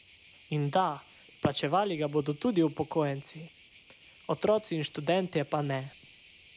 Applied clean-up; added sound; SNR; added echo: none; Cricket; 11 dB; none.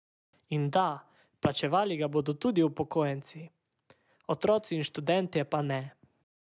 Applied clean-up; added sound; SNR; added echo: none; none; none; none.